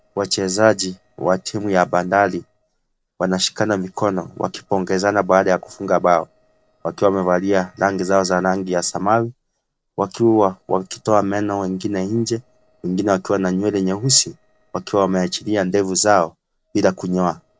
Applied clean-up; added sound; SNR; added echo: neural separator model SepFormer DNS4.